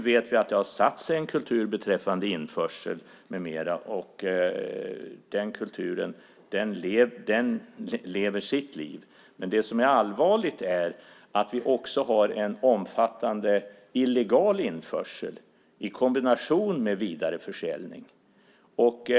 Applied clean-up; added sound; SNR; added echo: none; none; none; none.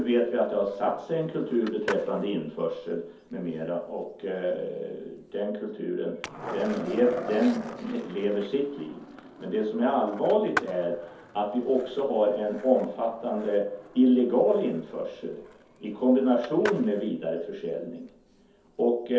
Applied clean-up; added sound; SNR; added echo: none; Skateboard; 15 dB; reverberation time 0.5 s.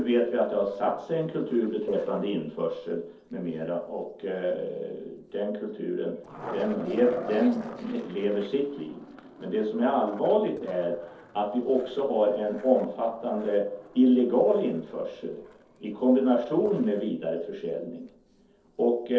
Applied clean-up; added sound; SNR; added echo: neural separator model SepFormer DNS4.